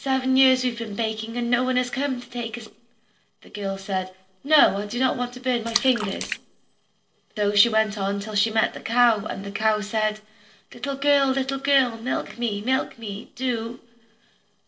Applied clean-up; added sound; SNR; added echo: neural separator model SepFormer DNS4.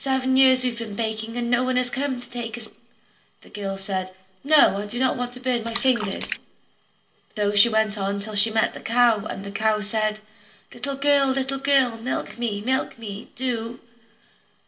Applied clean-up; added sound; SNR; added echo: none; Splash, splatter; 8 dB; reverberation time 0.5 s.